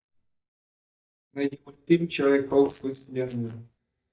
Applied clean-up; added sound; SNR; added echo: neural mask model DeepFilterNet 3.